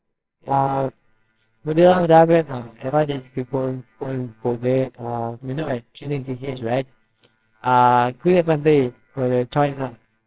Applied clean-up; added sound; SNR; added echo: neural separator model SepFormer WHAMR!.